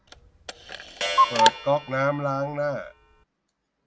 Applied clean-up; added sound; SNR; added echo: none; Clock; -3 dB; none.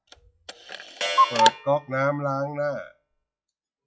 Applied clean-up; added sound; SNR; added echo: classical method log-MMSE.